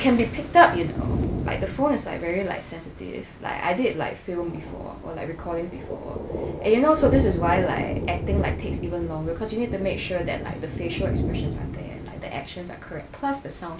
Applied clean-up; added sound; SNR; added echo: none; Thunder; 5 dB; none.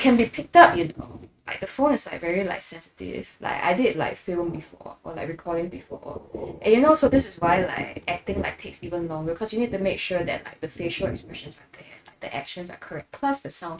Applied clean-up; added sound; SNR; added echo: neural mask model RNNoise.